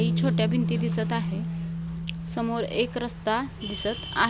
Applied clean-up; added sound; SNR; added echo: none; Bass guitar; 1 dB; none.